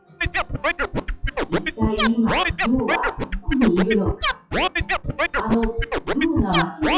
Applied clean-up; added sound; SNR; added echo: classical method WPE with log-MMSE.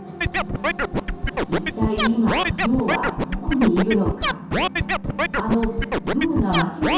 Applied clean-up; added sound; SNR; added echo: none; Scratching (performance technique); 0 dB; reverberation time 0.7 s.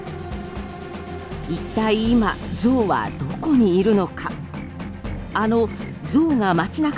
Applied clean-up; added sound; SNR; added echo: none; none; none; none.